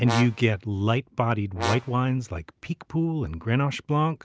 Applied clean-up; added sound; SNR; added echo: none; Brass instrument; 10 dB; none.